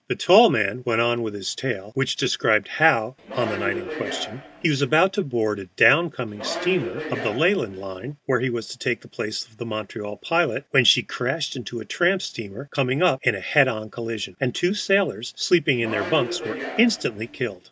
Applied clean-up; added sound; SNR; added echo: none; Subway, metro, underground; 9 dB; none.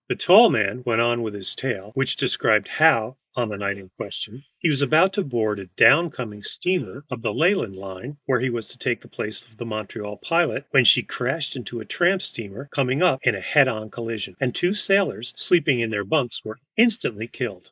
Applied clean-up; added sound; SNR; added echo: neural mask model Resemble Enhance denoiser.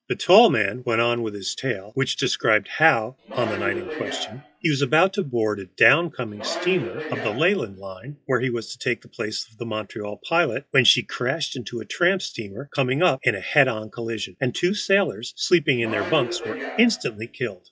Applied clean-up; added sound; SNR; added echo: classical method log-MMSE.